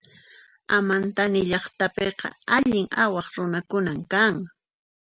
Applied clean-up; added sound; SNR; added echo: none; none; none; none.